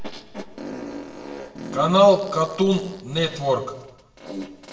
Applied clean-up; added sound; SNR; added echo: none; Fart; 14 dB; reverberation time 0.8 s.